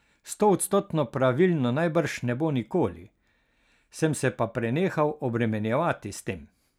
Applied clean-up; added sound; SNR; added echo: none; none; none; none.